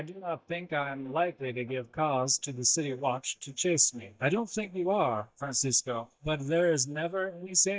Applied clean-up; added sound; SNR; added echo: neural mask model DeepFilterNet 3.